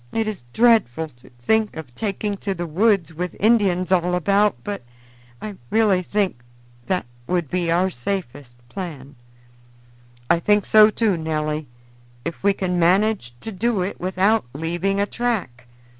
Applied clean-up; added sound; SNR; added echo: none; none; none; none.